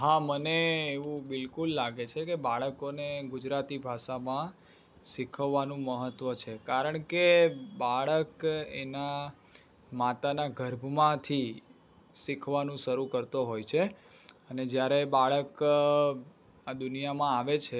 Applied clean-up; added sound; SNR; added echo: none; none; none; none.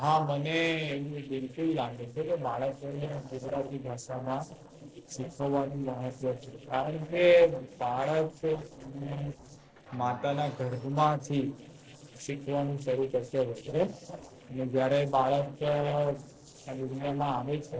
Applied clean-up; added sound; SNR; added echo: neural separator model SepFormer DNS4.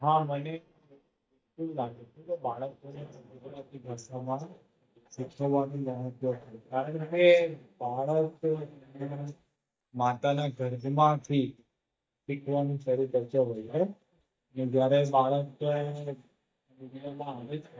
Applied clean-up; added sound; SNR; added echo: neural mask model DeepFilterNet 3.